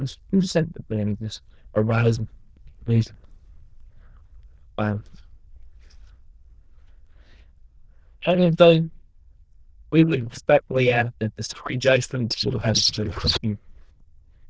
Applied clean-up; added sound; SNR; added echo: neural diffusion model UNIVERSE++.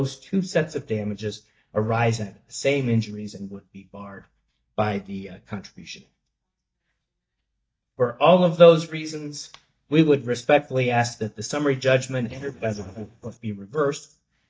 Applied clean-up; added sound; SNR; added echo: neural mask model DeepFilterNet 3.